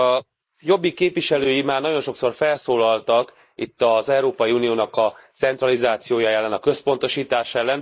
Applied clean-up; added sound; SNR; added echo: neural mask model Resemble Enhance denoiser.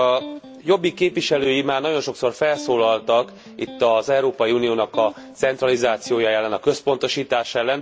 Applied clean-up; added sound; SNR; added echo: none; Electric guitar; 19 dB; none.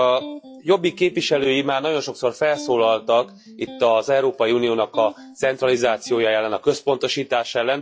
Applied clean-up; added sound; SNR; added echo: classical method log-MMSE.